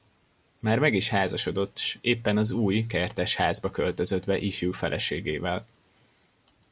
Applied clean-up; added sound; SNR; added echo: none; none; none; none.